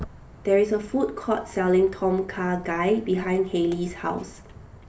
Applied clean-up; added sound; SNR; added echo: none; Walk, footsteps; 19 dB; reverberation time 0.3 s.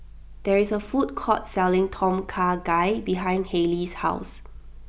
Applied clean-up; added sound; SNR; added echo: none; none; none; none.